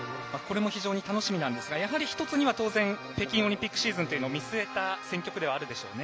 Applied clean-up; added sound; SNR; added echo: none; Buzz; 17 dB; none.